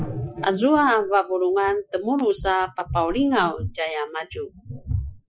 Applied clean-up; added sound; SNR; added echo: classical method Wiener filter.